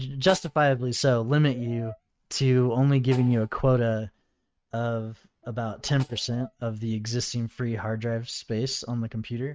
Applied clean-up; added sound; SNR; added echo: neural mask model RNNoise.